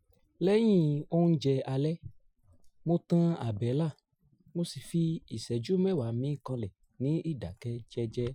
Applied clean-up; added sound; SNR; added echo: classical method Wiener filter.